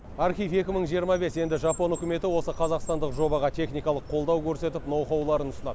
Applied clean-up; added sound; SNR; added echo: none; Car; 18 dB; none.